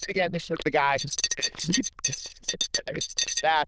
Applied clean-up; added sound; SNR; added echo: neural diffusion model UNIVERSE++.